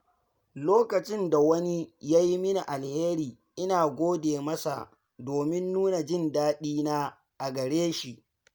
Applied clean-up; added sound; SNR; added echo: none; none; none; none.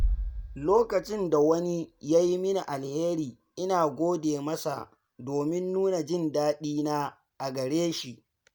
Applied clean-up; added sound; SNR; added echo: none; Bass drum; 11 dB; none.